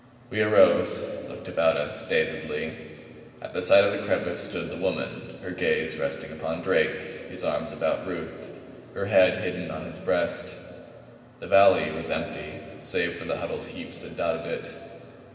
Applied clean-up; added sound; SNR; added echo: none; none; none; reverberation time 2.6 s.